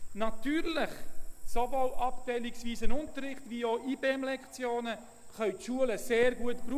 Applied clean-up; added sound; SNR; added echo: none; Cricket / Frog; -2 dB; none.